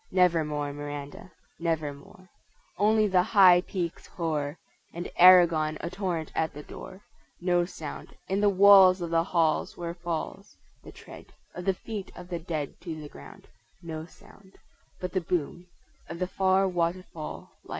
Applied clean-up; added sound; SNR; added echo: none; none; none; none.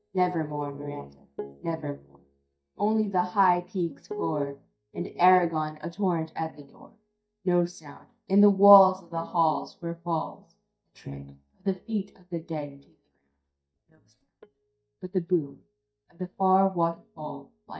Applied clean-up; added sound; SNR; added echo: neural mask model DeepFilterNet 3.